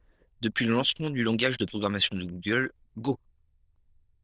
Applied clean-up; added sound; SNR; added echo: neural diffusion model UNIVERSE++.